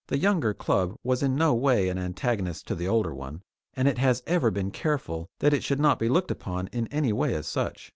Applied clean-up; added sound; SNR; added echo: none; none; none; none.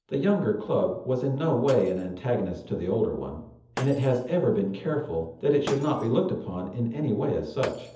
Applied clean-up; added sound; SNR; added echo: none; Shatter; 19 dB; reverberation time 0.7 s.